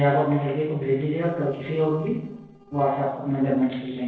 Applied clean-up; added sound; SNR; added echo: neural separator model SepFormer DNS4.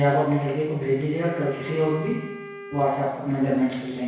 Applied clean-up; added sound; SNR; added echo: none; Wind instrument, woodwind instrument; 16 dB; reverberation time 1.1 s.